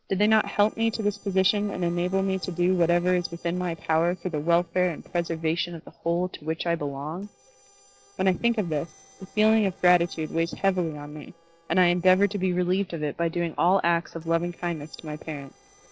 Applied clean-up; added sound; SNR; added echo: neural separator model SepFormer DNS4.